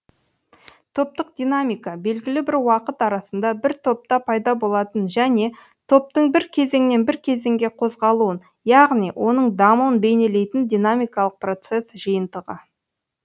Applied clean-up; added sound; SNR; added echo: none; none; none; none.